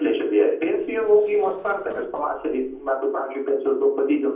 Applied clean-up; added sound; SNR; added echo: neural separator model SepFormer DNS4.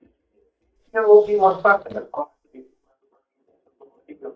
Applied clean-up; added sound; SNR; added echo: neural mask model DeepFilterNet 3.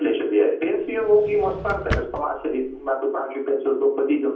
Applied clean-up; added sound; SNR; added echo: none; Drawer open or close; 11 dB; reverberation time 0.6 s.